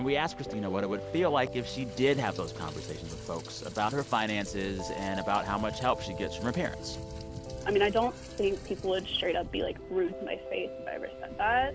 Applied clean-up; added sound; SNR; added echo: none; Rain; 15 dB; none.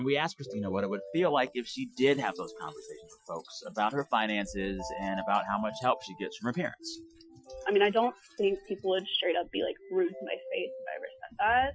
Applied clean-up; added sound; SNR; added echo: classical method Wiener filter.